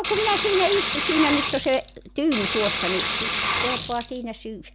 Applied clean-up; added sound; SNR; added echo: none; Sink (filling or washing) / Water; 2 dB; none.